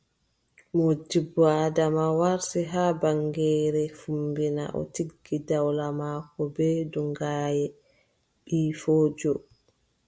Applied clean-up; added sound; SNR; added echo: none; none; none; none.